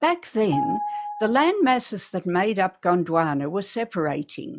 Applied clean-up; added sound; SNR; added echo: classical method log-MMSE.